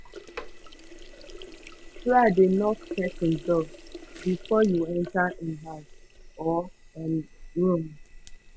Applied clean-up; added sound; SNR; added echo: none; Sink (filling or washing); 15 dB; none.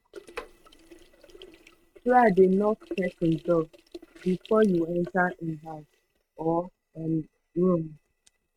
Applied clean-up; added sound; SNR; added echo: neural mask model RNNoise.